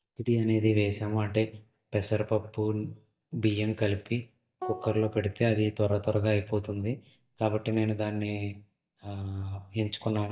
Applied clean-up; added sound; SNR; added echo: neural mask model DeepFilterNet 3.